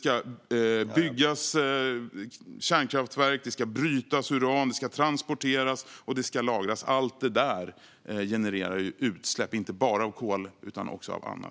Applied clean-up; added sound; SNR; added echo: none; none; none; none.